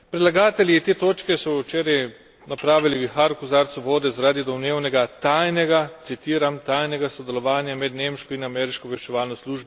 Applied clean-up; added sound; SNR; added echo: none; Chink, clink; 19 dB; none.